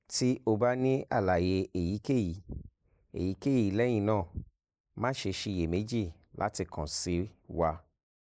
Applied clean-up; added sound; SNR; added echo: neural mask model Resemble Enhance denoiser.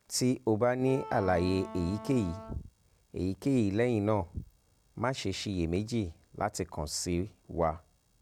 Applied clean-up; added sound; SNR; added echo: none; Wind instrument, woodwind instrument; 14 dB; none.